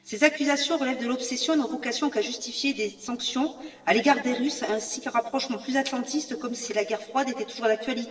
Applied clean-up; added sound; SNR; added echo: neural separator model SepFormer DNS4.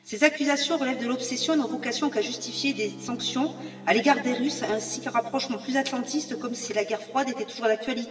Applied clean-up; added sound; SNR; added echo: none; Bowed string instrument; 18 dB; reverberation time 1.9 s.